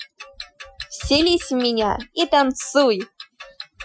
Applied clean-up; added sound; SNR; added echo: classical method Wiener filter.